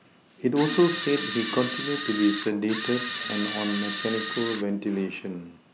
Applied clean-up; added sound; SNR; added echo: none; Camera; -1 dB; none.